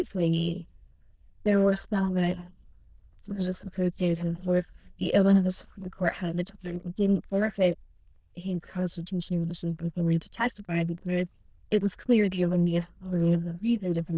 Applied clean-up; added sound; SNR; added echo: neural diffusion model UNIVERSE++.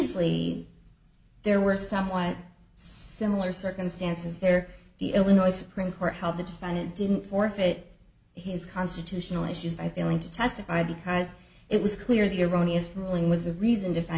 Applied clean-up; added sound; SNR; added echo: none; none; none; none.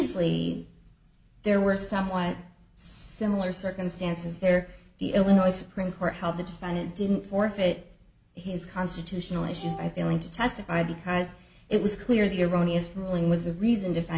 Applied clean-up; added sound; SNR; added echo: none; Wind instrument, woodwind instrument; 14 dB; none.